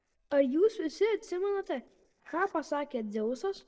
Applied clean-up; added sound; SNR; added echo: neural separator model SepFormer DNS4.